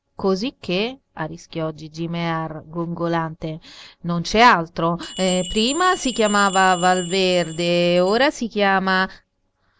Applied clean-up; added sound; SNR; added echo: none; Bell; 12 dB; none.